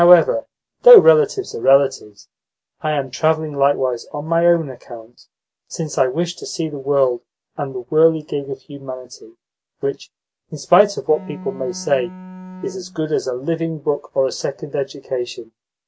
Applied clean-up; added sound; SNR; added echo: none; Bowed string instrument; 16 dB; none.